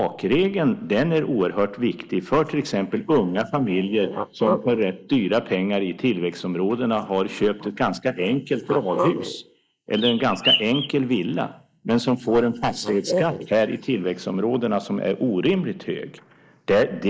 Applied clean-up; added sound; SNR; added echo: neural mask model Resemble Enhance denoiser.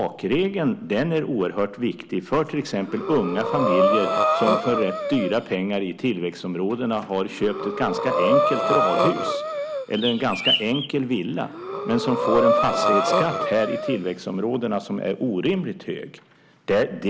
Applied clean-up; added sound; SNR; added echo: none; Bird + Breathing; -1 dB; none.